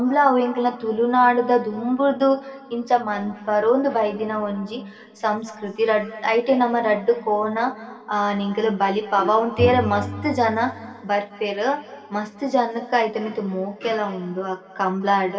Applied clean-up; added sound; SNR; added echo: none; Bowed string instrument; 12 dB; reverberation time 2.8 s.